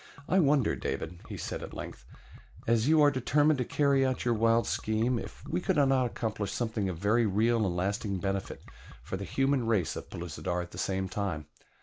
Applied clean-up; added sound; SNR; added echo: none; Liquid; 19 dB; none.